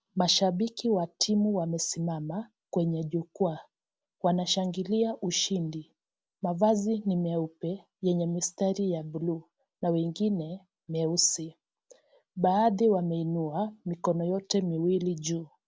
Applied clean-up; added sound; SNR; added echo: none; none; none; none.